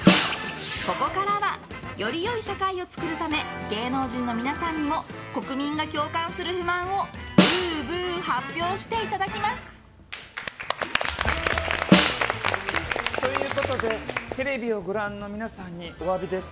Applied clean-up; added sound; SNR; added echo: none; Snare drum; -3 dB; none.